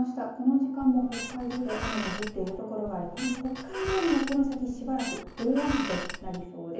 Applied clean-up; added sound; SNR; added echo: none; Squeak; 8 dB; reverberation time 0.7 s.